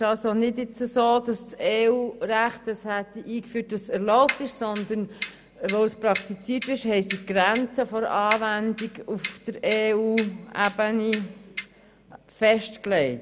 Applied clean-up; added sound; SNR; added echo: none; Clock; 5 dB; none.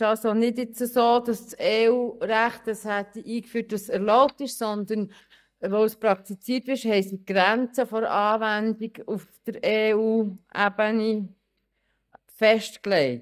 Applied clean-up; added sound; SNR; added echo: neural mask model DeepFilterNet 3.